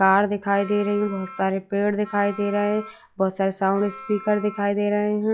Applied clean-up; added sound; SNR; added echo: classical method log-MMSE.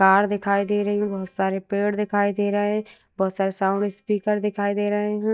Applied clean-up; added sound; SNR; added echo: neural mask model DeepFilterNet 3.